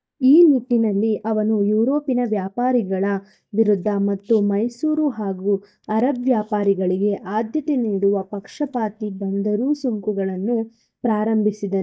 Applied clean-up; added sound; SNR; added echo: neural mask model DeepFilterNet 3.